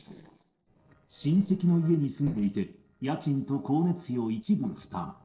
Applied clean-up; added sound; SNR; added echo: neural separator model SepFormer DNS4.